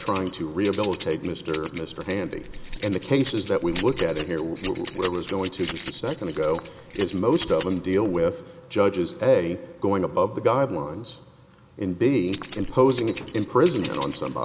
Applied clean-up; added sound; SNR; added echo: none; Keys jangling; 11 dB; none.